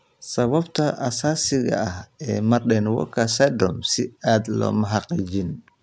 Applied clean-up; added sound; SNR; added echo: none; none; none; none.